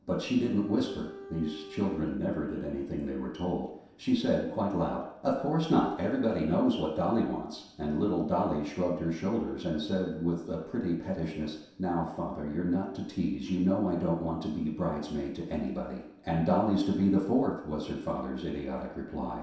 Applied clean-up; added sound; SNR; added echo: none; Bowed string instrument; 16 dB; reverberation time 0.7 s.